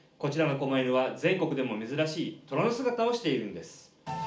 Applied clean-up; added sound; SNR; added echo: none; none; none; reverberation time 0.4 s.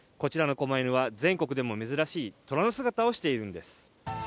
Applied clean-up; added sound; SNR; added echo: none; none; none; none.